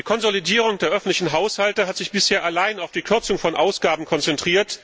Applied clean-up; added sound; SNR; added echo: none; none; none; none.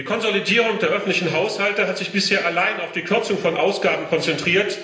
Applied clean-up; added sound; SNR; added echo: none; none; none; reverberation time 0.9 s.